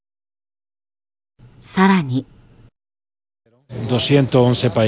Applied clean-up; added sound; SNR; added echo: none; none; none; none.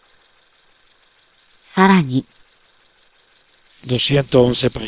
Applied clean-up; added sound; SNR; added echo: neural separator model SepFormer WHAM!.